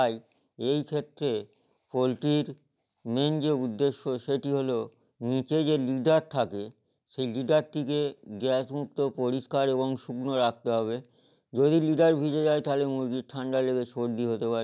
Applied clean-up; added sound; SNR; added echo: none; none; none; none.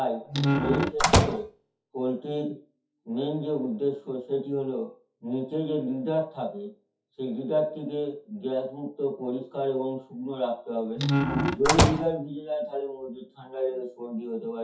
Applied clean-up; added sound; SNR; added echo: classical method WPE with log-MMSE.